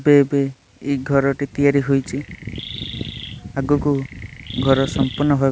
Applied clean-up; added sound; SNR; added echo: none; Chirp, tweet; 16 dB; none.